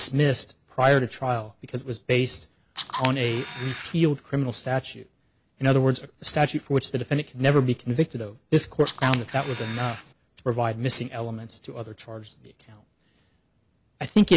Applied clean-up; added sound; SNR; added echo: none; Camera; 10 dB; none.